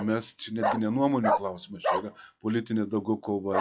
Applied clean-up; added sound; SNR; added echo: classical method log-MMSE.